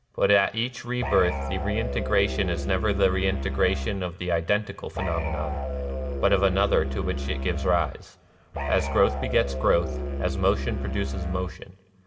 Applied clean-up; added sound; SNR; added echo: none; Musical instrument; 3 dB; reverberation time 0.9 s.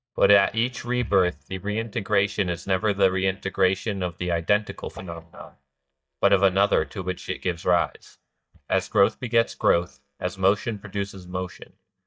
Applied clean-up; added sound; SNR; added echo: neural mask model DeepFilterNet 3.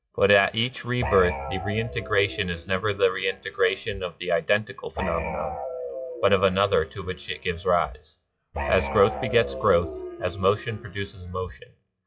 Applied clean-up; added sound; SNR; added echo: classical method WPE with log-MMSE.